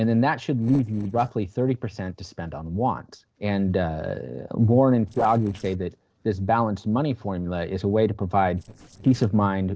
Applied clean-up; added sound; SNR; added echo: neural separator model SepFormer DNS4.